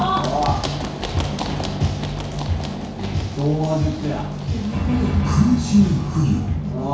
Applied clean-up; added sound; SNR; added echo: none; Run; 11 dB; reverberation time 0.6 s.